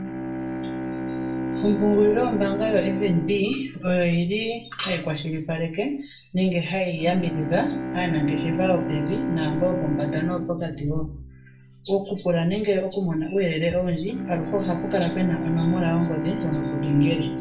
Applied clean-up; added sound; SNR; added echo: none; Bowed string instrument; 6 dB; reverberation time 0.3 s.